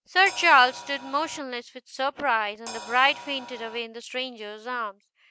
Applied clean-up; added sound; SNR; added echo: none; Crash cymbal; 15 dB; none.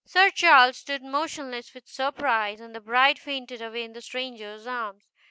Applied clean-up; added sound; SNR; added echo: none; none; none; none.